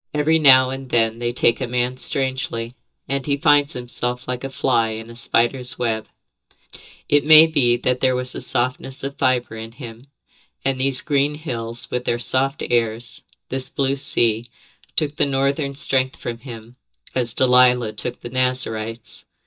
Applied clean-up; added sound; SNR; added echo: neural mask model DeepFilterNet 3.